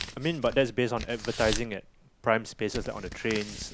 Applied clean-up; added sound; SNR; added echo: none; Tearing; 10 dB; none.